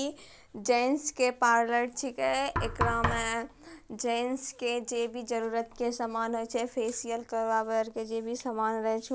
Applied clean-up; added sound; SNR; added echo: none; Knock; 5 dB; none.